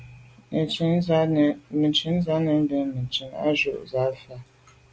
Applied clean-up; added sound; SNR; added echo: none; none; none; none.